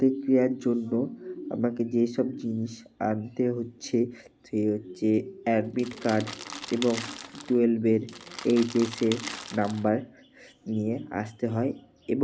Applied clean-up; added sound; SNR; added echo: none; Crackle; 13 dB; none.